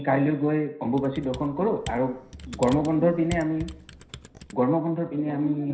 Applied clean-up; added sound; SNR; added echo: none; Computer keyboard; 14 dB; reverberation time 0.5 s.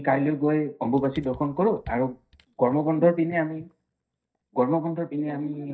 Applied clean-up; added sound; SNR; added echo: neural mask model DeepFilterNet 3.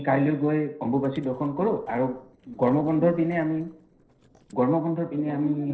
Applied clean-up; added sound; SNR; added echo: neural separator model SepFormer DNS4.